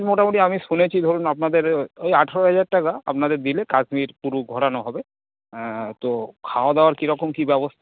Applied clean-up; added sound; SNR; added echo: none; none; none; none.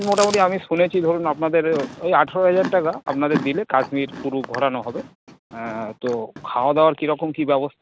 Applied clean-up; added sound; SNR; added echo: none; Chewing, mastication; 14 dB; none.